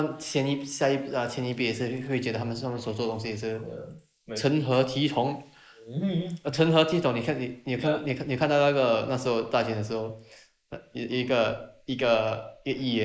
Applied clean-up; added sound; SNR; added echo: neural mask model Resemble Enhance denoiser.